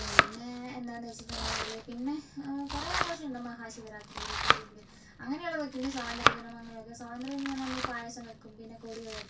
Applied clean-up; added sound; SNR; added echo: none; Domestic sounds, home sounds; -5 dB; reverberation time 0.2 s.